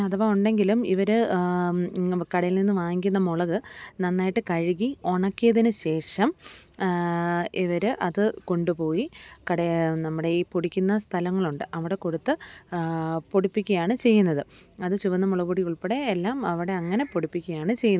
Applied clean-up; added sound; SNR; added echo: none; none; none; none.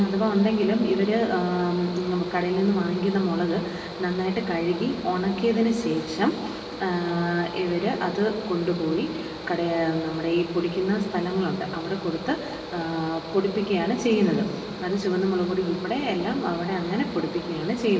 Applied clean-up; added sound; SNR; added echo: none; Mechanical fan; 12 dB; reverberation time 2.0 s.